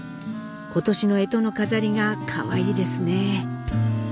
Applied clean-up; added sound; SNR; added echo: none; Wind instrument, woodwind instrument; 15 dB; none.